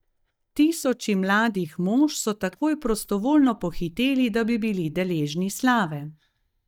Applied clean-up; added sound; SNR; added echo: neural mask model DeepFilterNet 3.